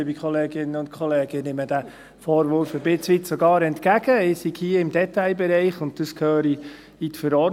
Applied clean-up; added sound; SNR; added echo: none; none; none; none.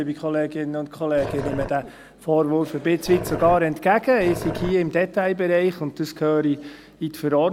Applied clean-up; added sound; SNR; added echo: none; Growling; 10 dB; none.